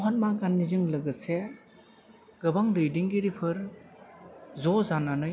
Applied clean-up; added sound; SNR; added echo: none; none; none; none.